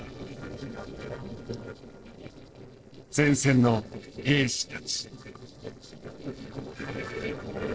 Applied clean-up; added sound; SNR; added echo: neural separator model SepFormer DNS4.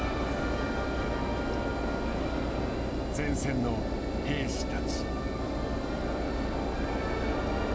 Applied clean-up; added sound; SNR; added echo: none; Engine; -4 dB; none.